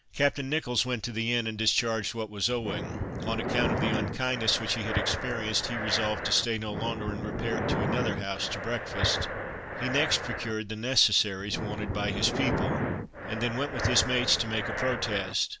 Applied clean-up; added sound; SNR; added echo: none; Breathing; 2 dB; none.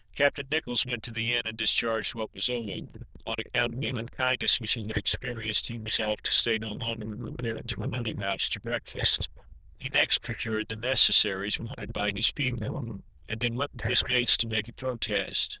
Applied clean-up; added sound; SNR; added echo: neural diffusion model UNIVERSE++.